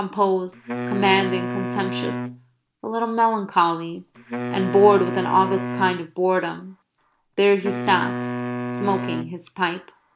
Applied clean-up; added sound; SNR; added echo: none; Wind instrument, woodwind instrument; 7 dB; none.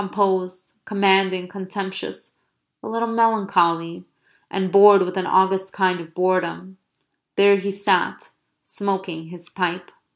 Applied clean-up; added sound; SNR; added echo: none; none; none; none.